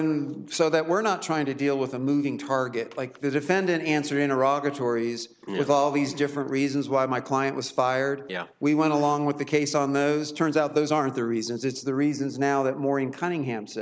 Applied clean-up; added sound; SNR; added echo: none; none; none; none.